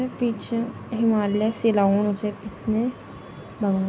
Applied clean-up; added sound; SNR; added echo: none; none; none; none.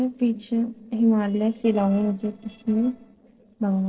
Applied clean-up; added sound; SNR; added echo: neural separator model SepFormer DNS4.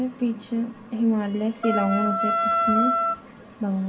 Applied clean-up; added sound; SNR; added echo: none; Wind instrument, woodwind instrument; -2 dB; reverberation time 0.2 s.